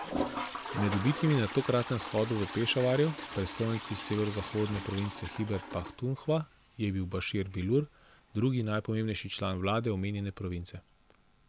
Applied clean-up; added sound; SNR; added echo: none; Toilet flush; 10 dB; none.